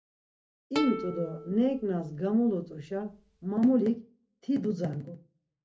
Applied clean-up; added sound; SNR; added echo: none; Plucked string instrument; 11 dB; reverberation time 0.3 s.